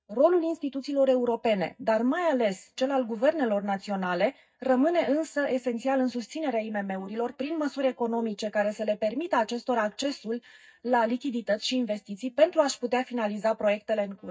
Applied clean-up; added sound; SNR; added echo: neural mask model DeepFilterNet 3.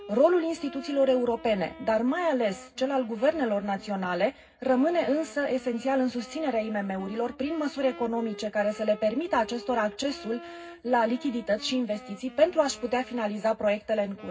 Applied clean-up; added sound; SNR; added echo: none; Wind instrument, woodwind instrument; 19 dB; reverberation time 0.4 s.